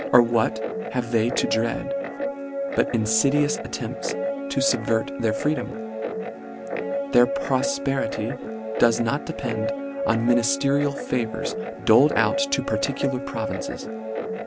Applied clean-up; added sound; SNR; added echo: none; Guitar; 4 dB; none.